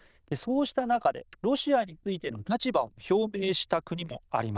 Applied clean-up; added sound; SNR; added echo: neural diffusion model UNIVERSE++.